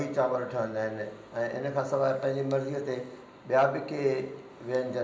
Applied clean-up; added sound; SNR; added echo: none; none; none; reverberation time 0.5 s.